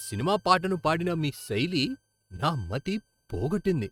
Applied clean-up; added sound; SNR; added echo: neural mask model RNNoise.